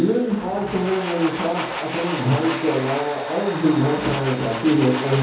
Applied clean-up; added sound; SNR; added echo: none; Domestic sounds, home sounds; 8 dB; reverberation time 2.2 s.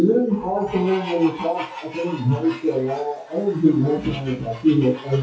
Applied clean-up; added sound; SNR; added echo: classical method WPE with log-MMSE.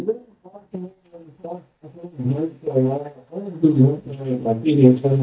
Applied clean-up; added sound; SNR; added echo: neural mask model DeepFilterNet 3.